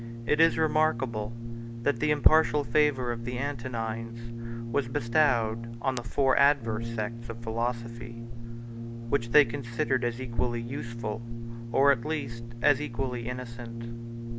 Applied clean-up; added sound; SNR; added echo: none; Brass instrument; 8 dB; none.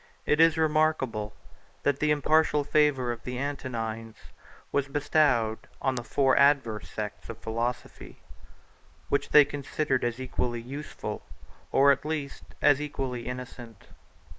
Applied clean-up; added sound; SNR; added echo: neural mask model Resemble Enhance denoiser.